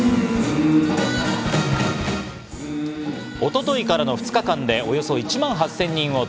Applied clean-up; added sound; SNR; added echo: none; none; none; none.